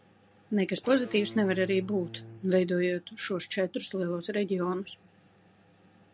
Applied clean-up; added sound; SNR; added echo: none; Electric guitar / Bass guitar; 16 dB; none.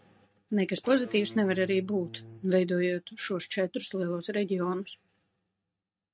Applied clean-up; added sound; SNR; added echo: neural mask model RNNoise.